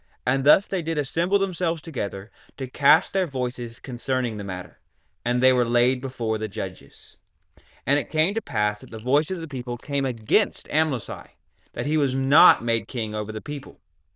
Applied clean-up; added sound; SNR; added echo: neural diffusion model UNIVERSE++.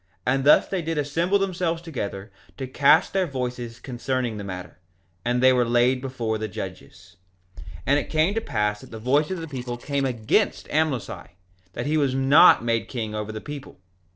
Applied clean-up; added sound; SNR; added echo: neural separator model SepFormer DNS4.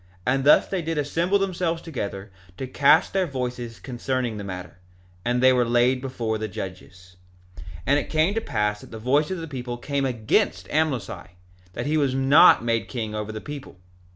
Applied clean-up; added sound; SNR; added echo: none; none; none; none.